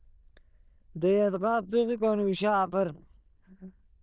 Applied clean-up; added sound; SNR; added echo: neural diffusion model UNIVERSE++.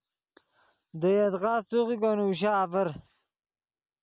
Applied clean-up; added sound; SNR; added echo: none; none; none; none.